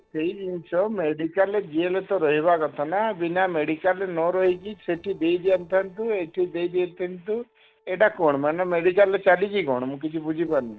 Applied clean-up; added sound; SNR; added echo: neural separator model SepFormer DNS4.